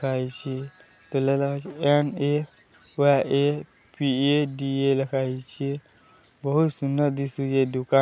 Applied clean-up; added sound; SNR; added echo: none; none; none; none.